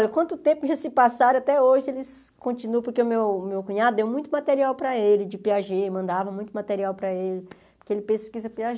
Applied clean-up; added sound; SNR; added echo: none; none; none; none.